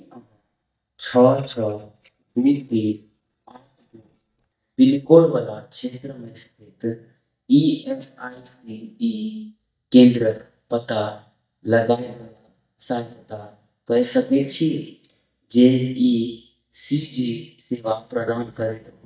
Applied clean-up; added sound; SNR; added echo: neural mask model DeepFilterNet 3.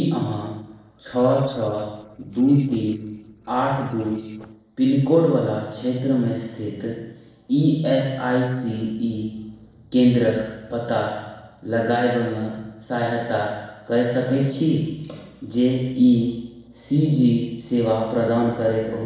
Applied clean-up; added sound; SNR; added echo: neural separator model SepFormer DNS4.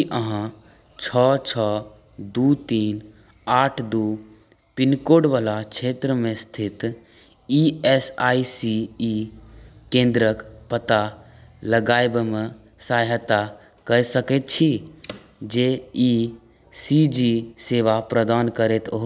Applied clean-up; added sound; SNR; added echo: none; none; none; none.